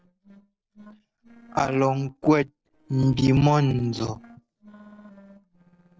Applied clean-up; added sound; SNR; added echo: neural separator model SepFormer DNS4.